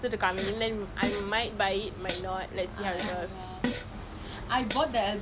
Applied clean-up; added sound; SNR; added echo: none; Fart; 8 dB; none.